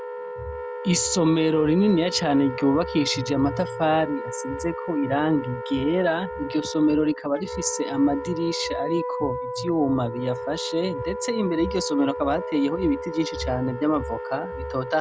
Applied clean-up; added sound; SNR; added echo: none; Wind instrument, woodwind instrument; 8 dB; none.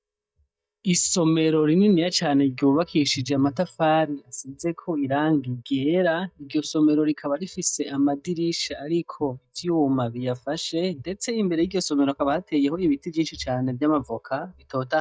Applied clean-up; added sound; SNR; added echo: neural mask model DeepFilterNet 3.